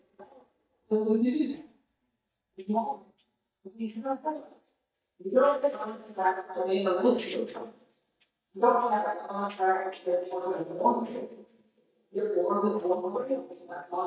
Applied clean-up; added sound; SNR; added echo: neural mask model DeepFilterNet 3.